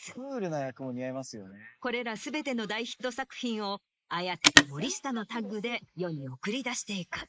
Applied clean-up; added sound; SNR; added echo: neural mask model Resemble Enhance denoiser.